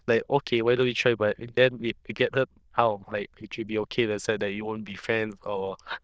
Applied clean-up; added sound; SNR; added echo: neural diffusion model UNIVERSE++.